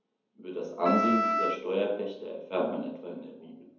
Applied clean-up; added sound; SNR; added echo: none; Wind instrument, woodwind instrument; -2 dB; reverberation time 2.2 s.